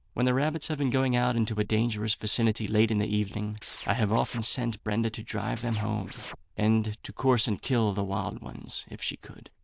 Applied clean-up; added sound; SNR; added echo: neural diffusion model UNIVERSE++.